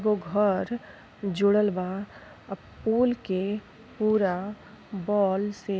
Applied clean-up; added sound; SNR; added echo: none; none; none; none.